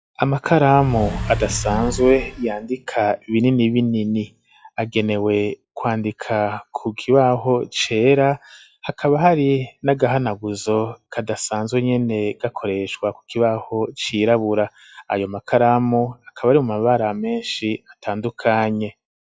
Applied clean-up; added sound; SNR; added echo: classical method log-MMSE.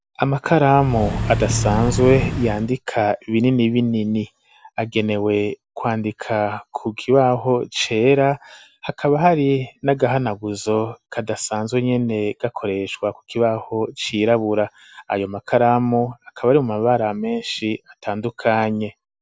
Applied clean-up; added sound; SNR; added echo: none; Accelerating, revving, vroom / Car; 4 dB; none.